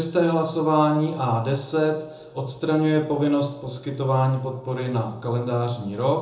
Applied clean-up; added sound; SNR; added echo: none; none; none; reverberation time 0.5 s.